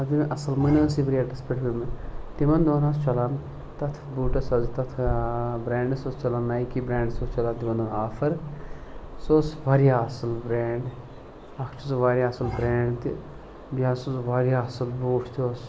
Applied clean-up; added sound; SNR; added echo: none; Bowed string instrument; 12 dB; none.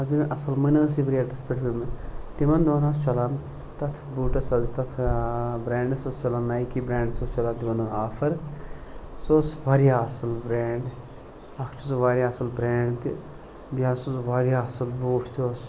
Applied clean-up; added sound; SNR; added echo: none; none; none; none.